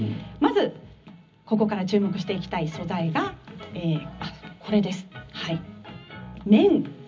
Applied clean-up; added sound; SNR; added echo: none; none; none; reverberation time 0.4 s.